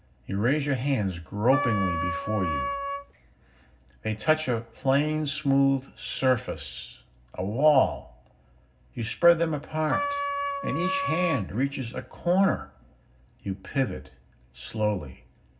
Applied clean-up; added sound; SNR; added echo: none; Wind instrument, woodwind instrument; 3 dB; reverberation time 0.4 s.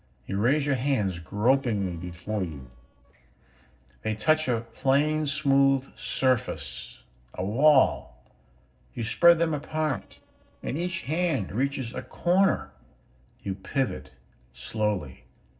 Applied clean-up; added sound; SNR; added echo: neural separator model SepFormer DNS4.